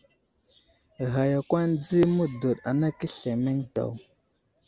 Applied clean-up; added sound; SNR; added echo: none; none; none; none.